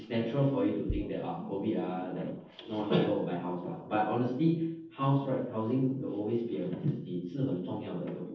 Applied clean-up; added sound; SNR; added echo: neural separator model SepFormer DNS4.